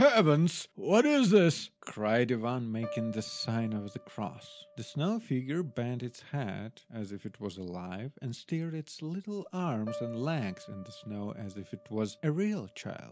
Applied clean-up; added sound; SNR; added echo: none; Piano; 20 dB; none.